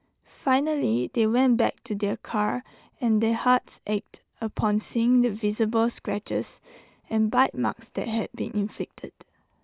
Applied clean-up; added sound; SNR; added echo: none; none; none; none.